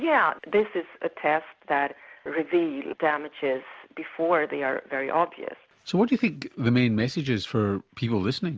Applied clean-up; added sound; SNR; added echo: none; none; none; none.